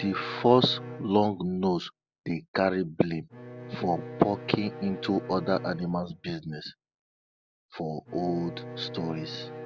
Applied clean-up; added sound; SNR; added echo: none; Bowed string instrument; 14 dB; none.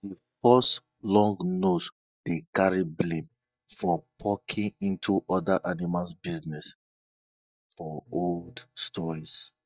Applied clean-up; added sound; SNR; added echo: neural mask model DeepFilterNet 3.